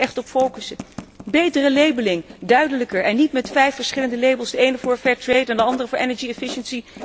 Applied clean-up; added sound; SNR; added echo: none; Writing; 19 dB; none.